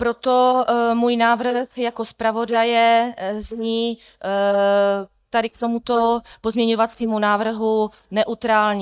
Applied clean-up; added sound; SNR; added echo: neural mask model DeepFilterNet 3.